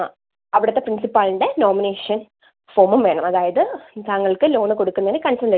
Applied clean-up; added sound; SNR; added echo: none; none; none; none.